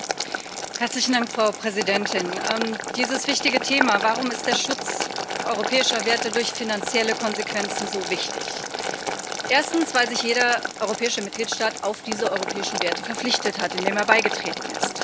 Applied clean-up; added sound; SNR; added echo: none; Boiling; 4 dB; none.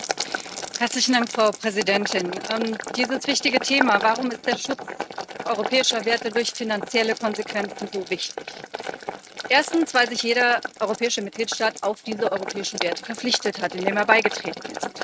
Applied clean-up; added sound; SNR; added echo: neural mask model RNNoise.